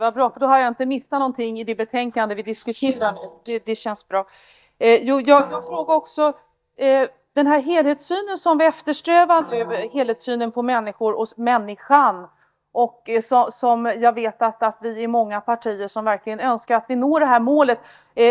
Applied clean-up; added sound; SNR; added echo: neural mask model DeepFilterNet 3.